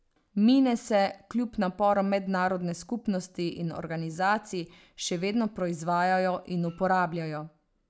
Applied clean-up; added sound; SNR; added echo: none; none; none; none.